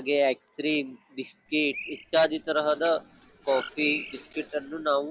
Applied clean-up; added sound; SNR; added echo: none; Bird; 14 dB; none.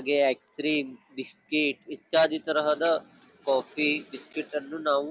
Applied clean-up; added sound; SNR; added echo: none; none; none; none.